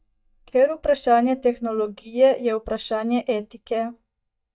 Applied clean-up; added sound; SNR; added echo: neural mask model DeepFilterNet 3.